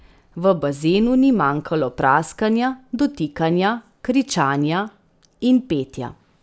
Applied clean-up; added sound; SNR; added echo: none; none; none; none.